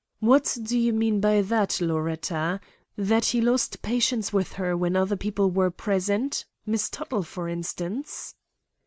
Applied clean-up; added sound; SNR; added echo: none; none; none; none.